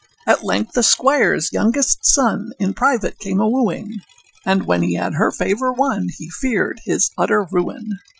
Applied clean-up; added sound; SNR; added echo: classical method Wiener filter.